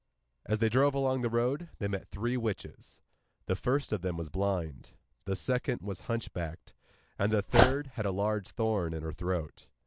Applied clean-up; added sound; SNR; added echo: none; Dog; -2 dB; none.